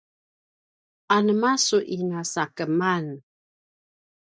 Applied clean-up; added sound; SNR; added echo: neural mask model DeepFilterNet 3.